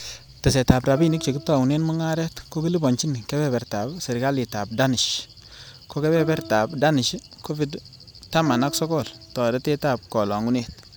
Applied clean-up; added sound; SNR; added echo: none; Plucked string instrument; 16 dB; none.